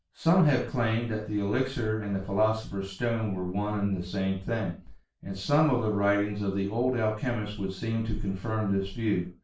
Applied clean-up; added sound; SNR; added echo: none; none; none; reverberation time 0.3 s.